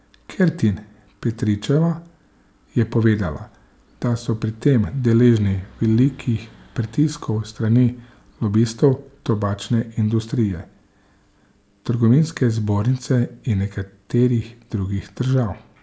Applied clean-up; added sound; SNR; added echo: none; none; none; none.